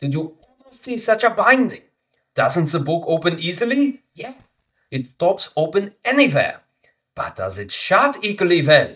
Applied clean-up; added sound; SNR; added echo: neural mask model DeepFilterNet 3.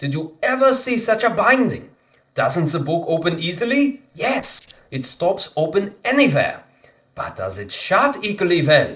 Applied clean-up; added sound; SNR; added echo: neural separator model SepFormer DNS4.